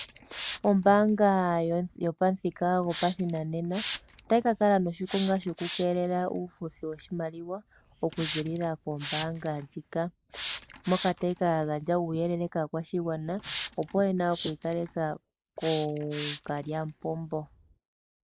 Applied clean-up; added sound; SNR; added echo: neural mask model Resemble Enhance denoiser.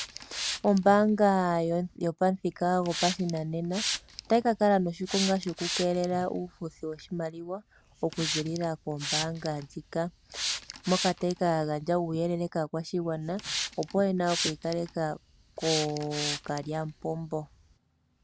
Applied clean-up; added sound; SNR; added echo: none; Hiss; 9 dB; none.